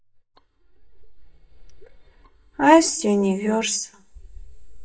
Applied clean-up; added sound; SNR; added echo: neural mask model DeepFilterNet 3.